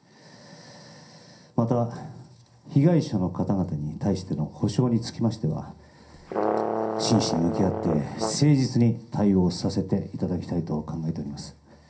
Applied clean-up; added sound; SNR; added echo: none; Brass instrument; 3 dB; reverberation time 0.3 s.